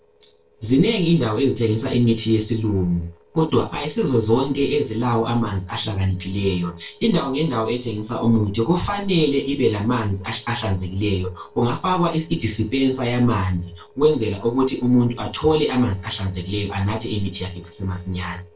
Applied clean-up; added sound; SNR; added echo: neural separator model SepFormer DNS4.